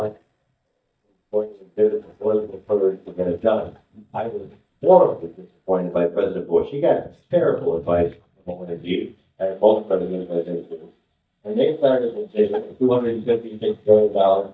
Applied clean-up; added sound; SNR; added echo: neural mask model DeepFilterNet 3.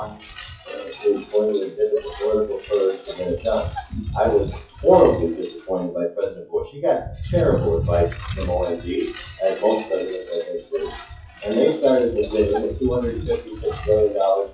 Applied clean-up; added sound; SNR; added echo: classical method WPE with log-MMSE.